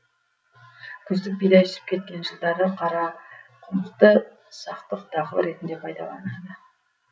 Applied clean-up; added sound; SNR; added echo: none; none; none; none.